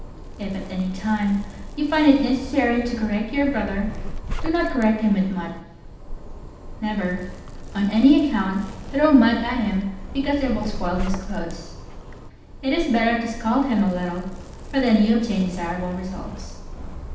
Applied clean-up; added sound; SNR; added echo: none; Zipper (clothing); 10 dB; reverberation time 0.8 s.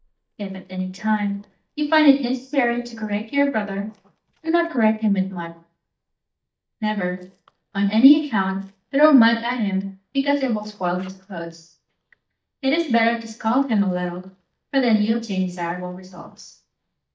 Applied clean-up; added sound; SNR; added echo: neural mask model DeepFilterNet 3.